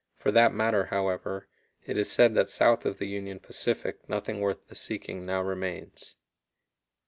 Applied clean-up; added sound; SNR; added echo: none; none; none; none.